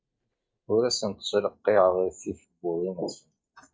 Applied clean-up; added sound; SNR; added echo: neural mask model DeepFilterNet 3.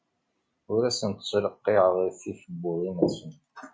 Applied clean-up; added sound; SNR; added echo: none; none; none; none.